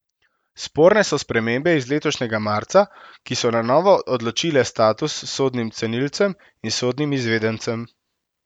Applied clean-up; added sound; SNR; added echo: none; none; none; none.